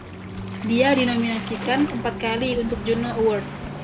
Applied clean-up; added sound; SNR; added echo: none; Waves, surf; 7 dB; none.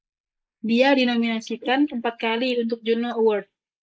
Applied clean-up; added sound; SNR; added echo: neural mask model Resemble Enhance denoiser.